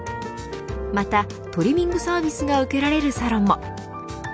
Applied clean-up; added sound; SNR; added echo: none; none; none; none.